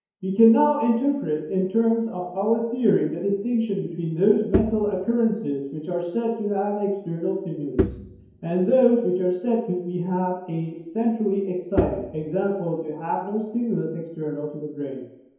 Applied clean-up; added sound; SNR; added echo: none; Bowed string instrument; 7 dB; reverberation time 0.9 s.